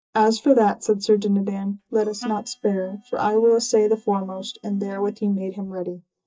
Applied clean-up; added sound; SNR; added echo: neural mask model DeepFilterNet 3.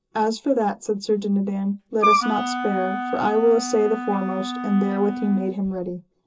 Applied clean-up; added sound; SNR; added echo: none; Wind instrument, woodwind instrument; 3 dB; reverberation time 0.2 s.